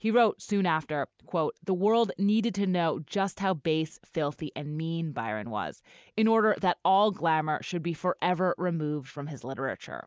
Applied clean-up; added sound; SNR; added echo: none; none; none; none.